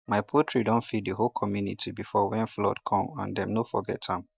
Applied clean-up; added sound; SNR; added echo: neural mask model DeepFilterNet 3.